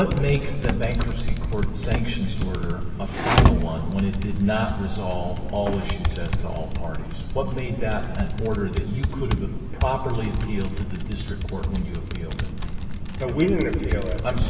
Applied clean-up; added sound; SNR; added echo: none; Typing; -1 dB; reverberation time 1.9 s.